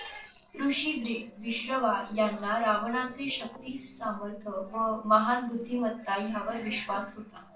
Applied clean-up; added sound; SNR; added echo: neural separator model SepFormer DNS4.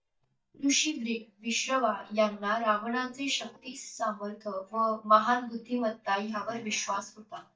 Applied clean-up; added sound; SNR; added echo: neural mask model DeepFilterNet 3.